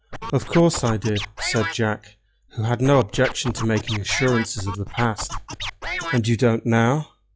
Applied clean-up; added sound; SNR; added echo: classical method log-MMSE.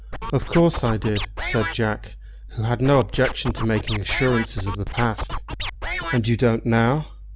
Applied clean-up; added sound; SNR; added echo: none; Scratching (performance technique); 6 dB; none.